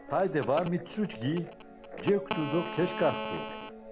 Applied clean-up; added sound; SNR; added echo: none; Guitar + Telephone; 8 dB; none.